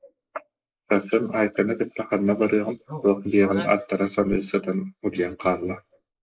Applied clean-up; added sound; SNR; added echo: neural mask model Resemble Enhance denoiser.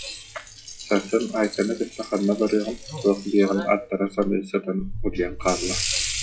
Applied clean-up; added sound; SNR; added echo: classical method log-MMSE.